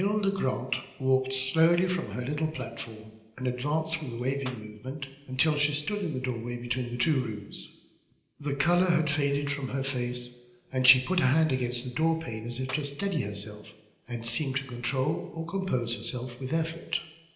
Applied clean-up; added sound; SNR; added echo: none; Clapping; 15 dB; reverberation time 0.9 s.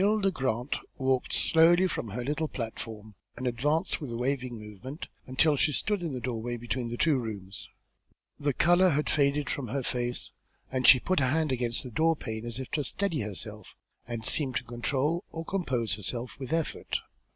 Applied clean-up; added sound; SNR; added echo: none; none; none; none.